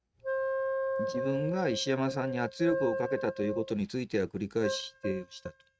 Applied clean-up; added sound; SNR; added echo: neural mask model RNNoise.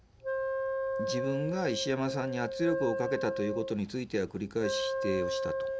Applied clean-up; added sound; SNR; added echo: none; Wind instrument, woodwind instrument; 1 dB; none.